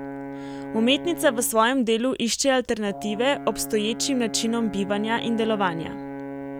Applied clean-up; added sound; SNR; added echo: none; Brass instrument; 11 dB; none.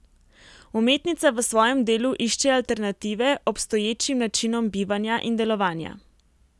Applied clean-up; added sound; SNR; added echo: none; none; none; none.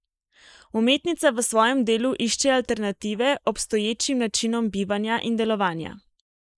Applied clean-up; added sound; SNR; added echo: neural mask model Resemble Enhance denoiser.